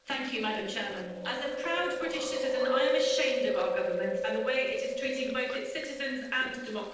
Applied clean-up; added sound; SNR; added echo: neural separator model SepFormer DNS4.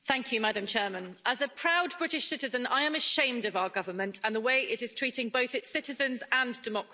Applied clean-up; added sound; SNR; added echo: none; none; none; none.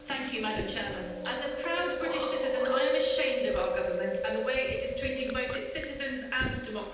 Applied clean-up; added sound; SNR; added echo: none; Chewing, mastication; -1 dB; reverberation time 0.9 s.